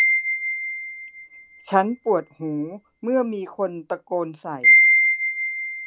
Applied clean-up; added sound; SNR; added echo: none; Wind chime; -5 dB; none.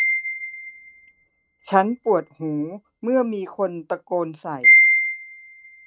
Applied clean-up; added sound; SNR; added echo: neural mask model RNNoise.